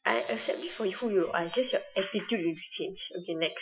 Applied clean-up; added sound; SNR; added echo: classical method Wiener filter.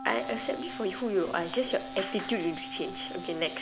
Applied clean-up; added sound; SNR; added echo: none; Wind instrument, woodwind instrument; 11 dB; none.